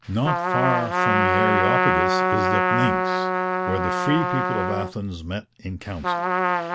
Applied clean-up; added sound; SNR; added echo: none; Trumpet; -5 dB; none.